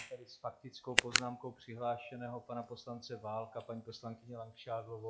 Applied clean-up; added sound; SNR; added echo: classical method log-MMSE.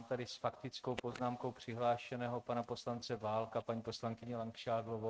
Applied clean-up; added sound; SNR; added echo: neural mask model RNNoise.